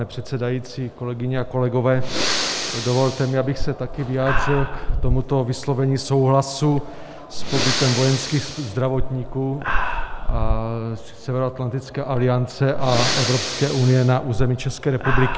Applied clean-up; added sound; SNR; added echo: none; Breathing; 3 dB; none.